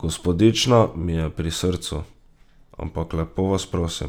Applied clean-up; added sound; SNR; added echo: none; none; none; none.